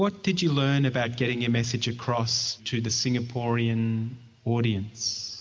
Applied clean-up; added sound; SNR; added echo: none; none; none; none.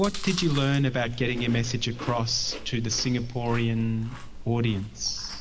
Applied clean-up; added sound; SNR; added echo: none; Chewing, mastication; 10 dB; none.